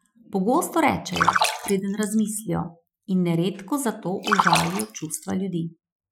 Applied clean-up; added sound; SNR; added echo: classical method Wiener filter.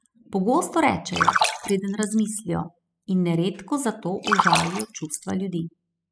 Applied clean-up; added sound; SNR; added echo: classical method spectral subtraction.